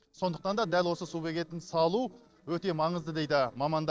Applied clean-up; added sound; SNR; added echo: neural separator model SepFormer DNS4.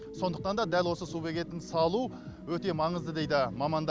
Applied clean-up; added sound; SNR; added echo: none; none; none; none.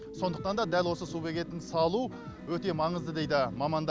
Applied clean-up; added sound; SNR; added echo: none; Wind instrument, woodwind instrument; 19 dB; none.